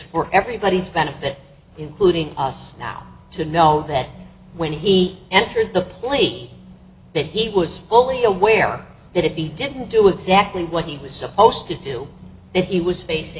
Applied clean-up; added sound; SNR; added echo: none; none; none; none.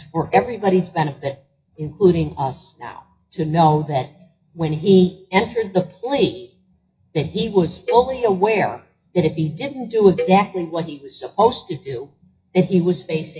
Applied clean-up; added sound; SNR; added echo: classical method WPE with log-MMSE.